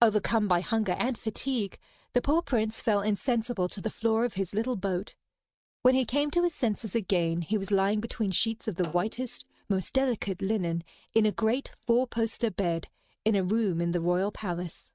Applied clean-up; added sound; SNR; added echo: neural mask model RNNoise.